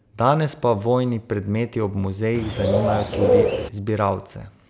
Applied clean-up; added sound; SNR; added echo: none; Bird; -2 dB; none.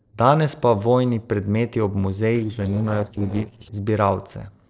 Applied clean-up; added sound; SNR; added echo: neural separator model SepFormer DNS4.